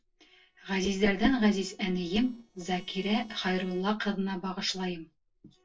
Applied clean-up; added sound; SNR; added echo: neural separator model SepFormer DNS4.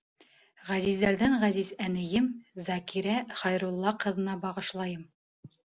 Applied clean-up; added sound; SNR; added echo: none; none; none; none.